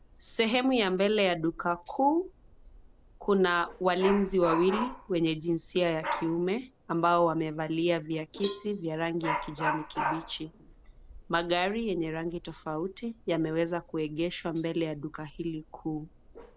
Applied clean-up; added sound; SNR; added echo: none; Cowbell + Dog; 11 dB; none.